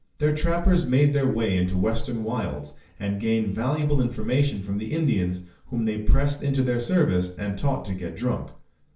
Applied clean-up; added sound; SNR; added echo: none; none; none; reverberation time 0.4 s.